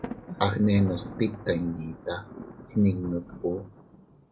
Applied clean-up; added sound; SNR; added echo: none; Thunder; 14 dB; none.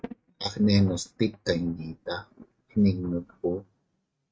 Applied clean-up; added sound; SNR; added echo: neural mask model RNNoise.